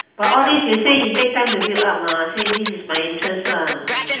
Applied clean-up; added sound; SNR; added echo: none; Scratching (performance technique); 6 dB; reverberation time 0.8 s.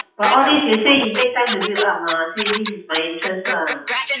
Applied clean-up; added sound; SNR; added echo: classical method WPE with log-MMSE.